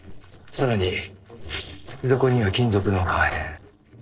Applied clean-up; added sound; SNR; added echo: neural separator model SepFormer DNS4.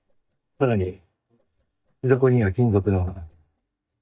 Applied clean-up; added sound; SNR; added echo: neural mask model DeepFilterNet 3.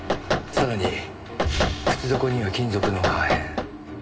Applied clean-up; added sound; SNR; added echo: none; Knock; 2 dB; reverberation time 1.4 s.